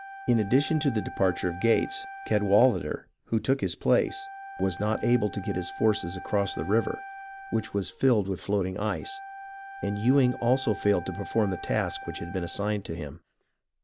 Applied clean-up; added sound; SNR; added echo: none; Wind instrument, woodwind instrument; 15 dB; none.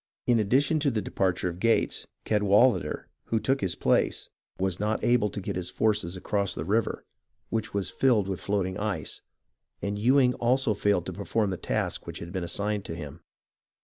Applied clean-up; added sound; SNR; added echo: none; none; none; none.